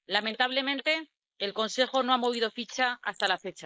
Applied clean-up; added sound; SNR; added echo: neural mask model Resemble Enhance denoiser.